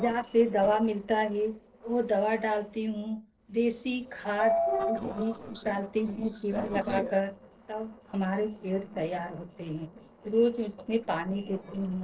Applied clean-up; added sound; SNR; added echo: neural separator model SepFormer DNS4.